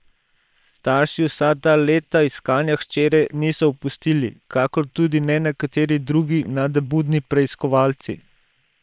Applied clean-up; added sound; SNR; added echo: neural separator model SepFormer WHAM!.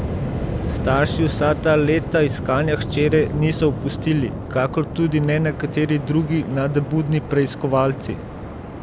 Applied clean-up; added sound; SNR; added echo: none; Waves, surf; 6 dB; none.